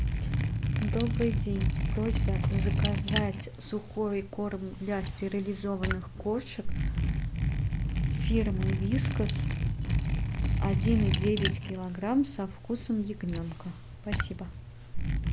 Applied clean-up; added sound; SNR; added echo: none; Liquid; -4 dB; none.